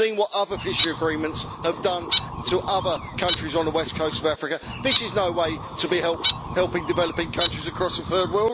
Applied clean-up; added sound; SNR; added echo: none; Bird; 0 dB; none.